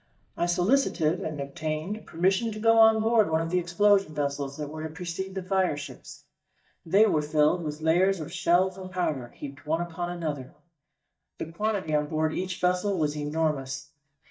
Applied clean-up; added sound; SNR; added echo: neural mask model DeepFilterNet 3.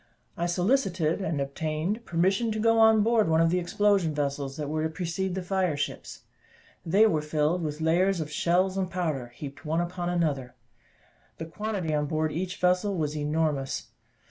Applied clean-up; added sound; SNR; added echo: none; none; none; none.